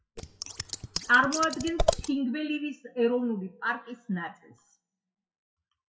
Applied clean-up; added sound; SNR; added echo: classical method WPE with log-MMSE.